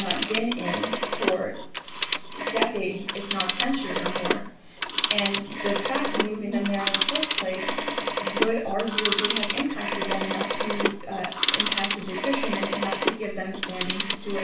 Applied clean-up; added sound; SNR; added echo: none; Telephone; -3 dB; reverberation time 0.4 s.